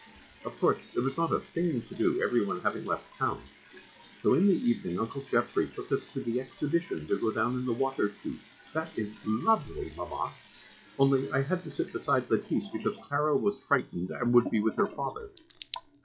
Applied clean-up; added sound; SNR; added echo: classical method log-MMSE.